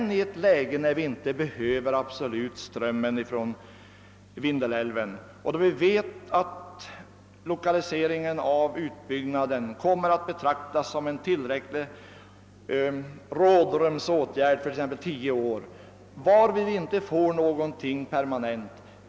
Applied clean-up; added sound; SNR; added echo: none; none; none; none.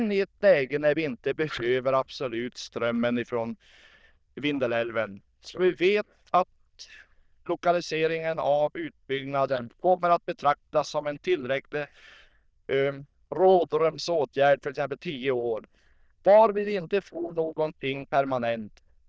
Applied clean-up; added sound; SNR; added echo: neural diffusion model UNIVERSE++.